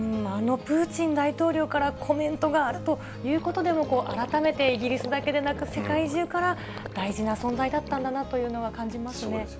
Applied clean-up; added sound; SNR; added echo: none; Gurgling; 17 dB; none.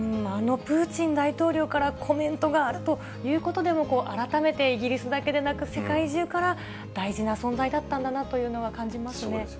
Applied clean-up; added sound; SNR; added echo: none; none; none; none.